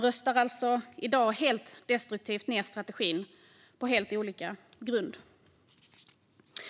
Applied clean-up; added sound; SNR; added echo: none; none; none; none.